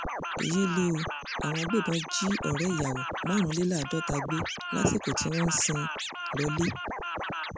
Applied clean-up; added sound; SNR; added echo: none; Scratching (performance technique); 5 dB; none.